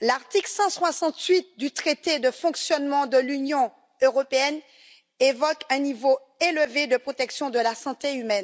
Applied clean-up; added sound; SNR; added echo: none; none; none; none.